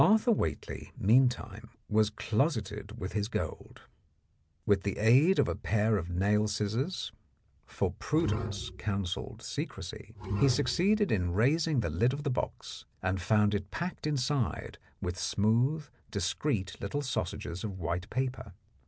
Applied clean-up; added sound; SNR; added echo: none; Bowed string instrument; 7 dB; none.